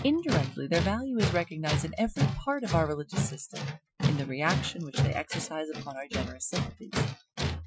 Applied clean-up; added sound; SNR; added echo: classical method Wiener filter.